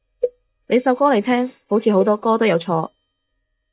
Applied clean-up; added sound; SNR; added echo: neural mask model DeepFilterNet 3.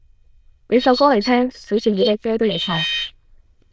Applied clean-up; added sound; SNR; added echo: neural diffusion model UNIVERSE++.